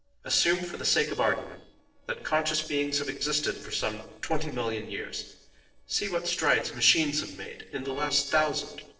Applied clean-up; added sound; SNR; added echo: neural separator model SepFormer DNS4.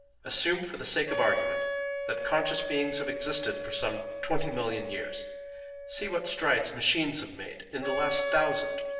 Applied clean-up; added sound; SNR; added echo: none; Wind instrument, woodwind instrument; 5 dB; reverberation time 1.0 s.